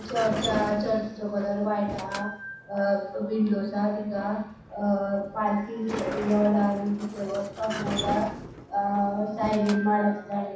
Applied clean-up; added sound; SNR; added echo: none; Sliding door; 10 dB; reverberation time 0.7 s.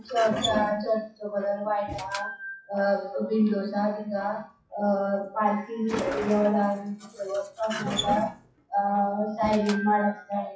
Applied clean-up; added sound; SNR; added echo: classical method WPE with log-MMSE.